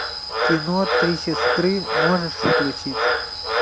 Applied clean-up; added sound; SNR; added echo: none; Frog; -2 dB; none.